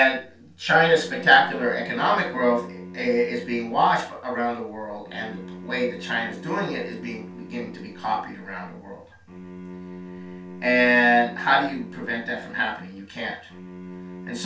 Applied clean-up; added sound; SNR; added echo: none; Bowed string instrument; 15 dB; reverberation time 0.3 s.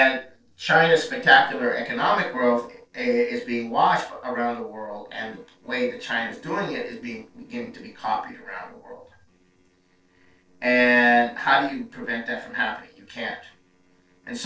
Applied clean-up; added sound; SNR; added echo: neural separator model SepFormer DNS4.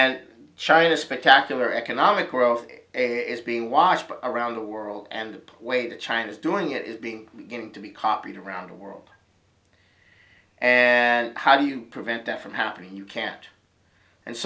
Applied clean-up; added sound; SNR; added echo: none; none; none; none.